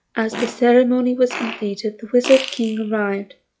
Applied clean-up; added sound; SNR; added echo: classical method log-MMSE.